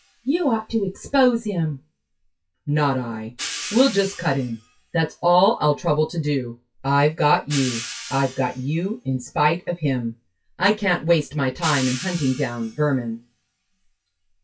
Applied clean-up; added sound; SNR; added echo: classical method WPE with log-MMSE.